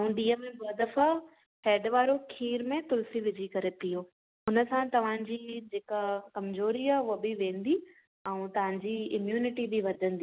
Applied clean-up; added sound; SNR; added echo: none; none; none; none.